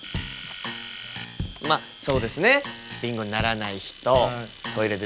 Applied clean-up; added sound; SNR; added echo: none; Domestic sounds, home sounds; 17 dB; none.